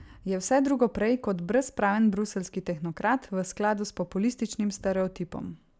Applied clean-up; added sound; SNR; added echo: none; none; none; none.